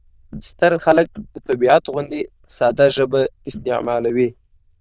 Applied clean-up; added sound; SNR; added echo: neural diffusion model UNIVERSE++.